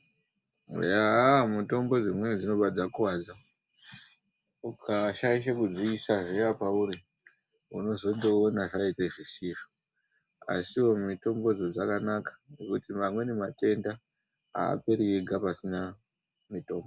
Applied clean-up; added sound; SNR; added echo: none; none; none; none.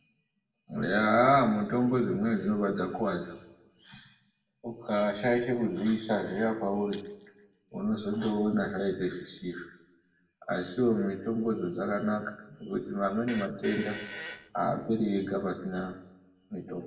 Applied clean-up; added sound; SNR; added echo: none; Fart; 13 dB; reverberation time 0.7 s.